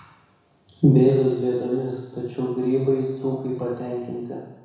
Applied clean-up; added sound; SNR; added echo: none; none; none; reverberation time 1.1 s.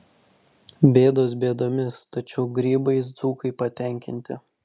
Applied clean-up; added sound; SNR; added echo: none; none; none; none.